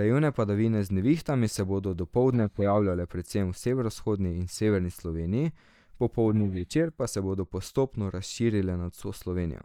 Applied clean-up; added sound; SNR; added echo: neural mask model DeepFilterNet 3.